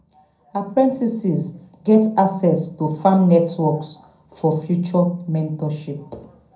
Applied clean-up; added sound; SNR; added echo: none; none; none; reverberation time 0.5 s.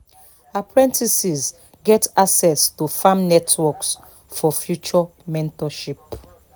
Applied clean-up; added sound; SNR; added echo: none; none; none; none.